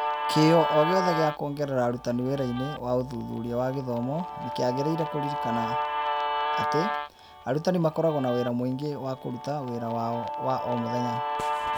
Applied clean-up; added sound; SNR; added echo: none; Guitar; 4 dB; none.